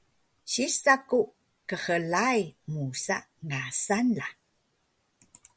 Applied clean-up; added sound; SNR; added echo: none; none; none; none.